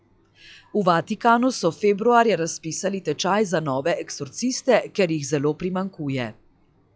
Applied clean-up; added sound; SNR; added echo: classical method log-MMSE.